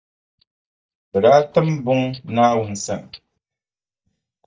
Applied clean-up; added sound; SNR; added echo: neural mask model DeepFilterNet 3.